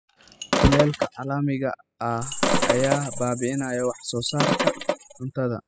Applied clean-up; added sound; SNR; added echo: classical method spectral subtraction.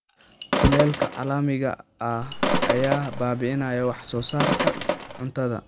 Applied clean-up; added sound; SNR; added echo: none; Cricket + Sink (filling or washing); 1 dB; none.